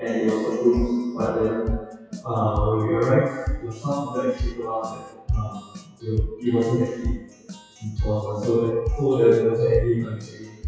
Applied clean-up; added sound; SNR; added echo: classical method WPE with log-MMSE.